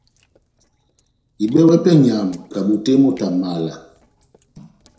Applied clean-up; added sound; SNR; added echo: neural separator model SepFormer DNS4.